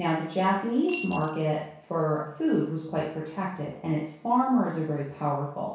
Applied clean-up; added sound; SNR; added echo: none; Coin (dropping) / Glass; 11 dB; reverberation time 0.6 s.